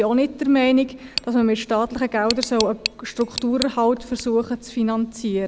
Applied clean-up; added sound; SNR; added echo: none; Tick; 13 dB; none.